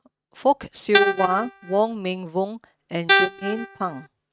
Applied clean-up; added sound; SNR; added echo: neural mask model RNNoise.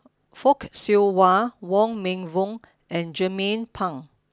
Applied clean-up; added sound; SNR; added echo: none; none; none; none.